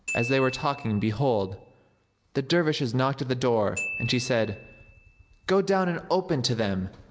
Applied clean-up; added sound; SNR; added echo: none; Glockenspiel; 14 dB; none.